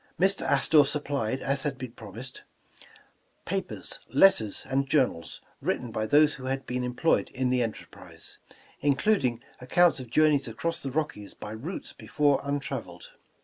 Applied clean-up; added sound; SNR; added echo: none; none; none; none.